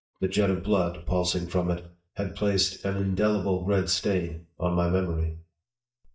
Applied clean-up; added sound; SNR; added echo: neural mask model DeepFilterNet 3.